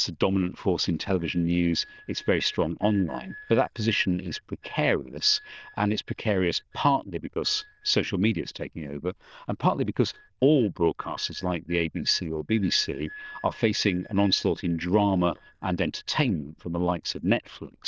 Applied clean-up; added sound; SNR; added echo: neural diffusion model UNIVERSE++.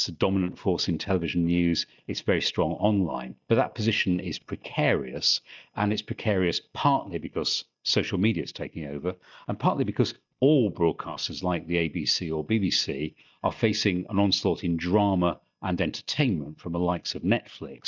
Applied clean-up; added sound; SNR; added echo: neural mask model DeepFilterNet 3.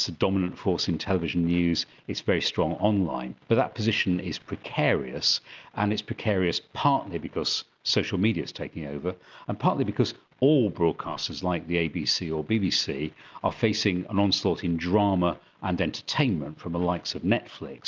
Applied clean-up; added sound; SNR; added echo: none; none; none; none.